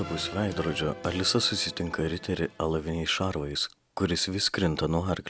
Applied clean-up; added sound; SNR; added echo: none; none; none; none.